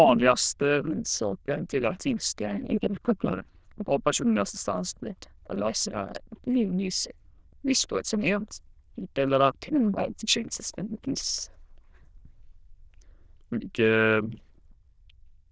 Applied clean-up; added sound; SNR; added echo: neural diffusion model UNIVERSE++.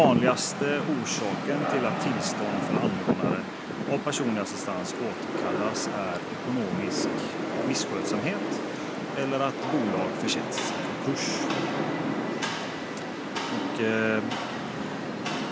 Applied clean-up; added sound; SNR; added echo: none; Rain; -1 dB; none.